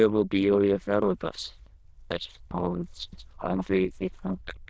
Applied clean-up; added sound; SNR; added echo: neural diffusion model UNIVERSE++.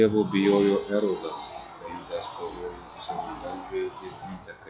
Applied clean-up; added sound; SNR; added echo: classical method log-MMSE.